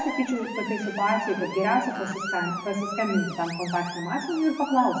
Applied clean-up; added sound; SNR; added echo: none; Screech; 9 dB; reverberation time 0.8 s.